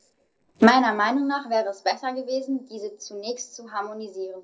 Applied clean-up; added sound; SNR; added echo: neural separator model SepFormer DNS4.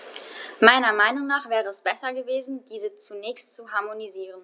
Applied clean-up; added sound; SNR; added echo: none; none; none; none.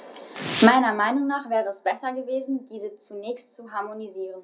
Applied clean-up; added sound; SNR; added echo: none; Domestic sounds, home sounds; 10 dB; reverberation time 0.3 s.